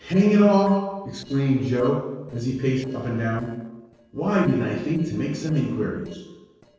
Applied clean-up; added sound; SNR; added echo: neural separator model SepFormer DNS4.